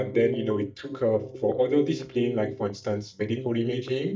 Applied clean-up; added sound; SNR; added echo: neural mask model DeepFilterNet 3.